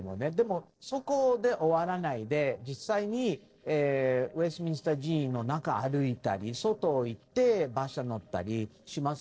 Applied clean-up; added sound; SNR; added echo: neural separator model SepFormer DNS4.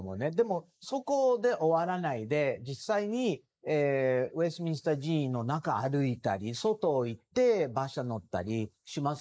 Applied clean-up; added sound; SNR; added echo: neural mask model Resemble Enhance denoiser.